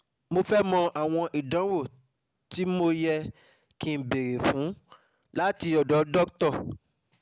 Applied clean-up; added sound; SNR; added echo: none; none; none; none.